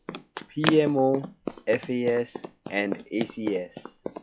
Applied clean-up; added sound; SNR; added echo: classical method log-MMSE.